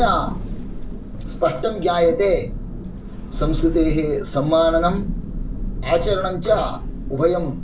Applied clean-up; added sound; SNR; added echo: none; Thunder; 5 dB; reverberation time 0.2 s.